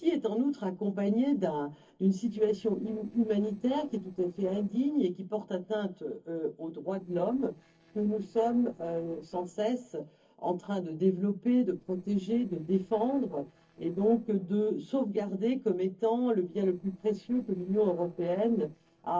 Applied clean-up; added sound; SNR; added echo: neural separator model SepFormer DNS4.